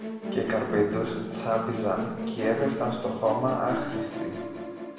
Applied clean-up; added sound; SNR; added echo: none; Musical instrument; 5 dB; reverberation time 1.1 s.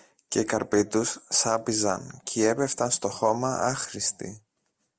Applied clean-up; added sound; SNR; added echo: none; none; none; none.